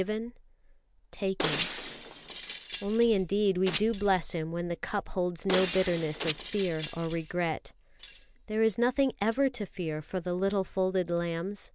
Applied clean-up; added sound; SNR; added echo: none; Domestic sounds, home sounds + Shatter; 10 dB; none.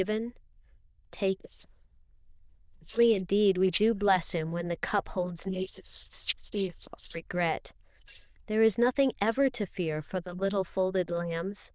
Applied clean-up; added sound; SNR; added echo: neural diffusion model UNIVERSE++.